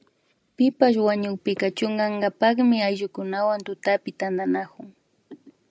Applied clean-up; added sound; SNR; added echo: none; none; none; none.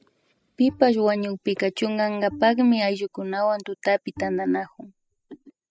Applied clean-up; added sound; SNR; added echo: classical method spectral subtraction.